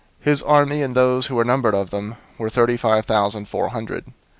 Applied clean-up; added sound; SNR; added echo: none; none; none; none.